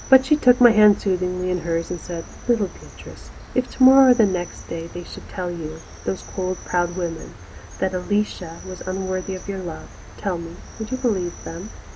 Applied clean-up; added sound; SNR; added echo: none; Cricket; 15 dB; none.